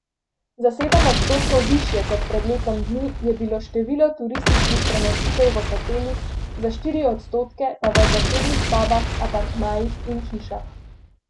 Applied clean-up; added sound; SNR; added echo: none; Boom; -1 dB; none.